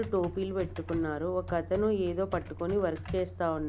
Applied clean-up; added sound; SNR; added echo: none; Computer keyboard; 10 dB; none.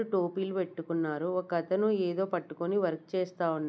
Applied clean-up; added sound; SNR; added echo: none; none; none; none.